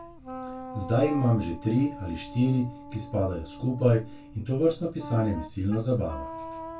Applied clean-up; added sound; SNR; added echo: none; Wind instrument, woodwind instrument; 13 dB; reverberation time 0.2 s.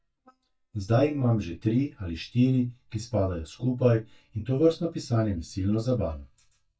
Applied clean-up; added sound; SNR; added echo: neural mask model DeepFilterNet 3.